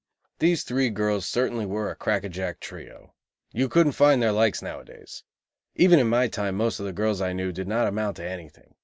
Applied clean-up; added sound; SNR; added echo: none; none; none; none.